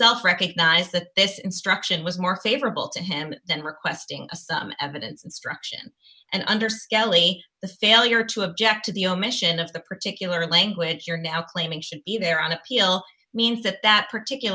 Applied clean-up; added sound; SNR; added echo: none; none; none; none.